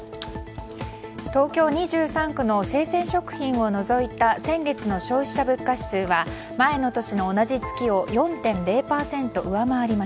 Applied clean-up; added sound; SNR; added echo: none; none; none; none.